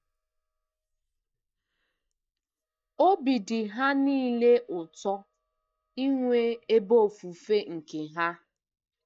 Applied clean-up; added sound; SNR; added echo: neural mask model DeepFilterNet 3.